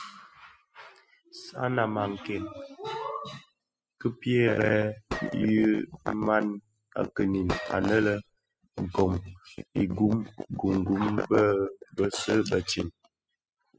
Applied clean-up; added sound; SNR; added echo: classical method spectral subtraction.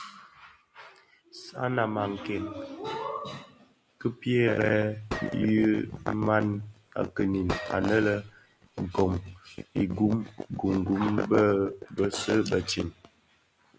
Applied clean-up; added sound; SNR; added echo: none; Gunshot, gunfire; 12 dB; none.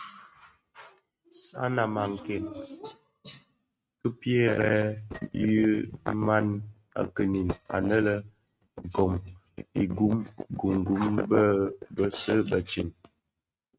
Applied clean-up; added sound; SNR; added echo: neural mask model RNNoise.